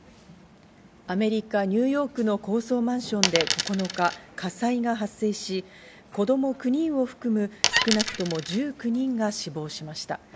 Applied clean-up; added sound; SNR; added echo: none; Coin (dropping) + Wood; 1 dB; none.